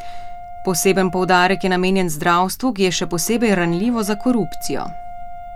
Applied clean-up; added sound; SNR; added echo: none; Brass instrument; 18 dB; none.